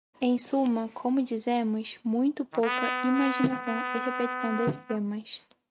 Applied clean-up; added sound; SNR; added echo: neural mask model RNNoise.